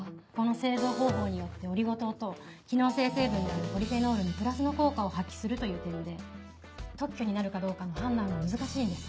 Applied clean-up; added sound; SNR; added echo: none; none; none; none.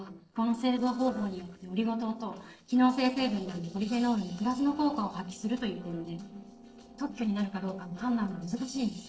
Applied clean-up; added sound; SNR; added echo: neural separator model SepFormer DNS4.